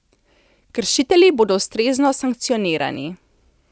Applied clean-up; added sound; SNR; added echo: none; none; none; none.